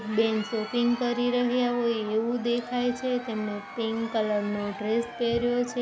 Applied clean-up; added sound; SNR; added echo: none; Crowd; 14 dB; none.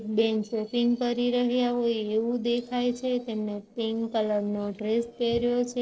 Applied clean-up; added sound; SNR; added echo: neural separator model SepFormer DNS4.